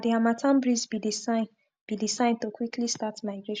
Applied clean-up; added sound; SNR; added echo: none; none; none; none.